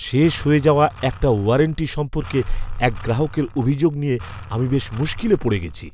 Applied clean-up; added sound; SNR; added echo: none; Engine; 18 dB; none.